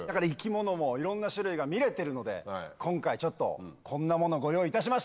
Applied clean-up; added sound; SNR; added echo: none; none; none; none.